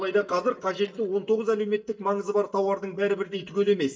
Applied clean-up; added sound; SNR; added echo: neural mask model DeepFilterNet 3.